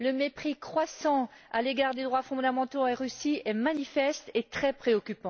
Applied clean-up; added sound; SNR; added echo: none; none; none; none.